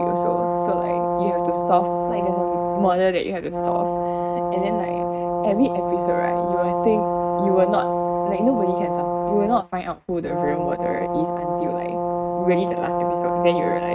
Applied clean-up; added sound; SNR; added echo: neural mask model RNNoise.